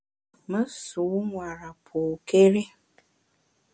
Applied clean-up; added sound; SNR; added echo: none; none; none; none.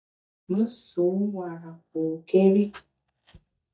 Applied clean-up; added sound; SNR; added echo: neural mask model DeepFilterNet 3.